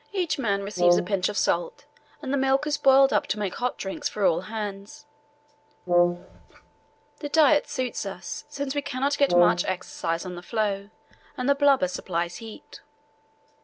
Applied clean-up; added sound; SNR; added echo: none; Brass instrument; -1 dB; none.